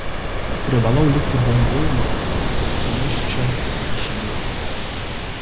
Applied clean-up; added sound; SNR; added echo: none; Ocean; -3 dB; none.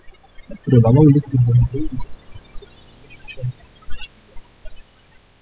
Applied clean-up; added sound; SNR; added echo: classical method spectral subtraction.